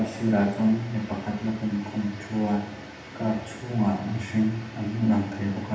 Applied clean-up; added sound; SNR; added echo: none; none; none; reverberation time 0.8 s.